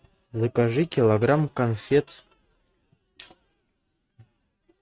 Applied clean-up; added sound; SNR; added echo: neural mask model RNNoise.